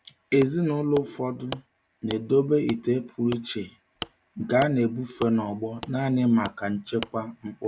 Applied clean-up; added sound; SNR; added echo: none; Wood; 17 dB; none.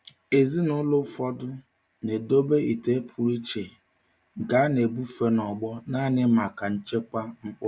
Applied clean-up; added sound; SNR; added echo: none; none; none; none.